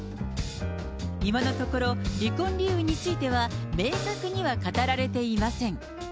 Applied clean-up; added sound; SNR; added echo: none; none; none; none.